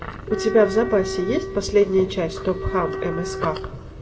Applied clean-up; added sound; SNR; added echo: none; Wind instrument, woodwind instrument; 8 dB; reverberation time 1.4 s.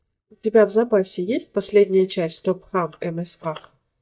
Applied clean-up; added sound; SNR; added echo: neural mask model DeepFilterNet 3.